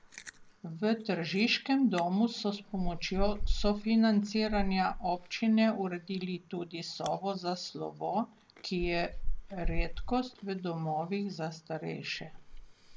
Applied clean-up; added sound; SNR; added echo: none; Chewing, mastication; 6 dB; none.